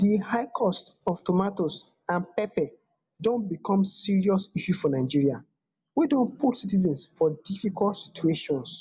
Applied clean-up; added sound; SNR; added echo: none; none; none; none.